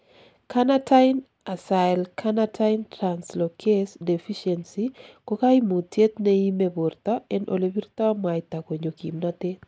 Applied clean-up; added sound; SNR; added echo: none; none; none; none.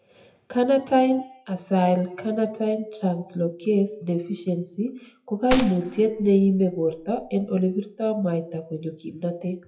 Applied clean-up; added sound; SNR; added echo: classical method WPE with log-MMSE.